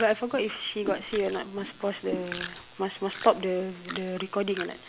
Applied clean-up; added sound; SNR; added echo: none; Whoosh, swoosh, swish + Chewing, mastication; 12 dB; none.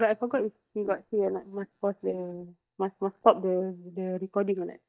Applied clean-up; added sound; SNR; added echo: neural mask model DeepFilterNet 3.